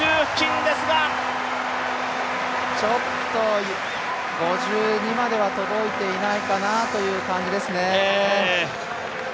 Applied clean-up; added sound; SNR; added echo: none; Trumpet; 9 dB; none.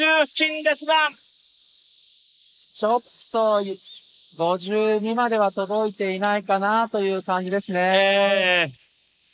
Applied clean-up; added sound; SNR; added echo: neural mask model Resemble Enhance denoiser.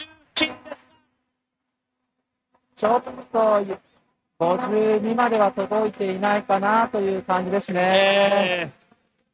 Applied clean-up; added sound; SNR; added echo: neural mask model RNNoise.